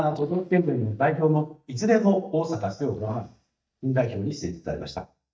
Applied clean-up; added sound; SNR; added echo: neural mask model DeepFilterNet 3.